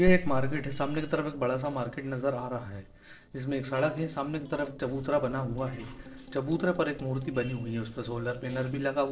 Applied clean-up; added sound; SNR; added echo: neural separator model SepFormer DNS4.